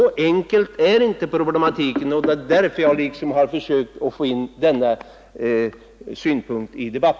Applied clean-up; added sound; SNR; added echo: none; none; none; none.